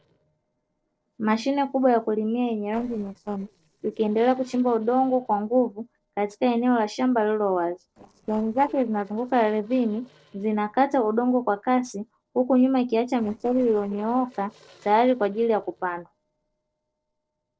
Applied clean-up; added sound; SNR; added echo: neural separator model SepFormer DNS4.